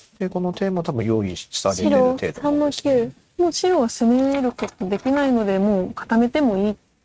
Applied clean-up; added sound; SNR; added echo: neural mask model RNNoise.